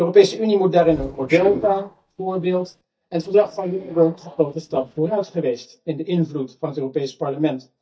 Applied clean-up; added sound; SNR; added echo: neural mask model DeepFilterNet 3.